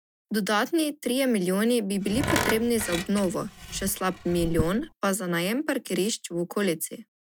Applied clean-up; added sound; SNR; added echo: none; Tools; 5 dB; none.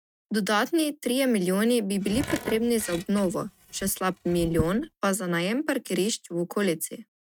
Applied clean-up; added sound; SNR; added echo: neural mask model RNNoise.